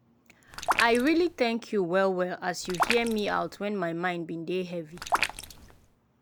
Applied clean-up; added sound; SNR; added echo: none; Raindrop; 4 dB; none.